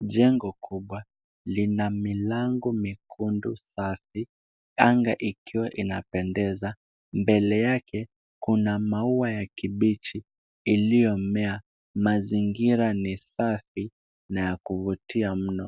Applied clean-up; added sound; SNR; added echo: none; none; none; none.